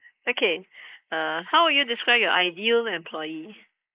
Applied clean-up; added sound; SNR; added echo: neural mask model Resemble Enhance denoiser.